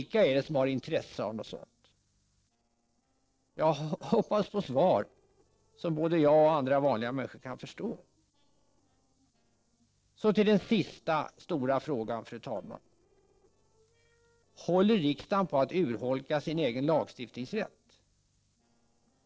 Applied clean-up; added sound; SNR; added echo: neural separator model SepFormer DNS4.